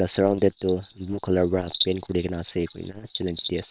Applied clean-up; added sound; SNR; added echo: neural separator model SepFormer WHAM!.